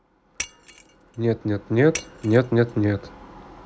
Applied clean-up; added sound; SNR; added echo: none; Shatter; 15 dB; none.